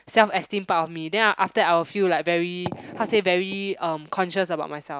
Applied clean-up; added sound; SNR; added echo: none; none; none; none.